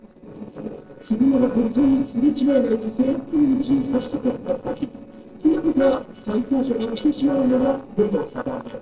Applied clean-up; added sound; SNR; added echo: neural separator model SepFormer DNS4.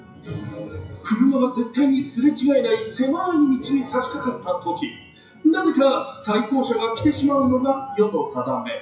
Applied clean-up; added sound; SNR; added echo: classical method WPE with log-MMSE.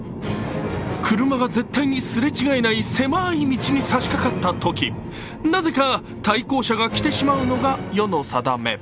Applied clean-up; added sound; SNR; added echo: none; none; none; none.